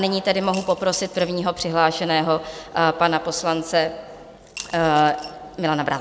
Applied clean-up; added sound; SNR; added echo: none; Coin (dropping) / Glass; 19 dB; none.